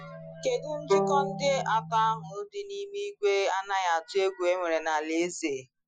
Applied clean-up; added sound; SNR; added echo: classical method Wiener filter.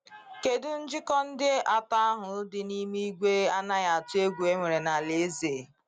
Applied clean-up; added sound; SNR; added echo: none; none; none; none.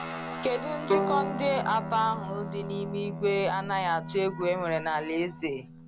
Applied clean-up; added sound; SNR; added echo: none; Bowed string instrument + Guitar; 5 dB; none.